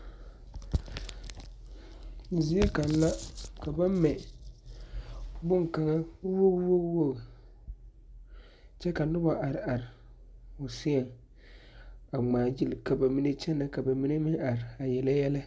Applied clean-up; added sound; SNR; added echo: none; none; none; none.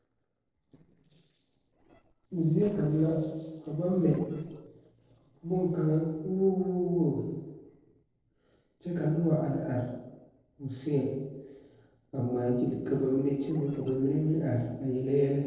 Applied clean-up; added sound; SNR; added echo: neural separator model SepFormer DNS4.